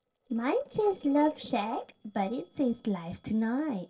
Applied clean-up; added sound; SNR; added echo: neural separator model SepFormer DNS4.